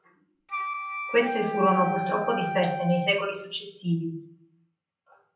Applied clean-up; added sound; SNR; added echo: none; Wind instrument, woodwind instrument; 4 dB; reverberation time 0.6 s.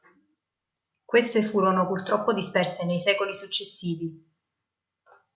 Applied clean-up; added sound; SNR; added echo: none; none; none; none.